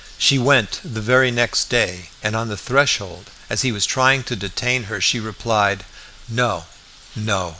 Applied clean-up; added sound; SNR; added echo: none; none; none; none.